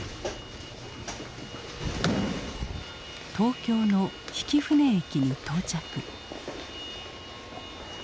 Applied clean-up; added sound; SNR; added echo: none; none; none; none.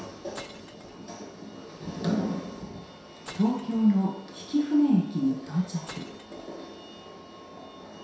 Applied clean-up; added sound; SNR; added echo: none; Glass; 18 dB; reverberation time 0.7 s.